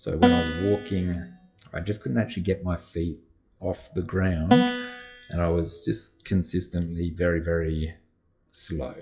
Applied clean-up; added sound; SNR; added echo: classical method WPE with log-MMSE.